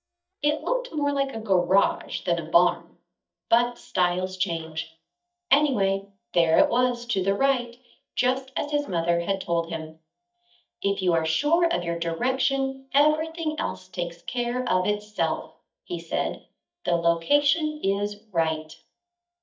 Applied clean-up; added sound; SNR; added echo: neural mask model DeepFilterNet 3.